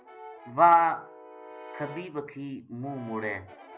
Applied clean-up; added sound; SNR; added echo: none; Brass instrument; 18 dB; none.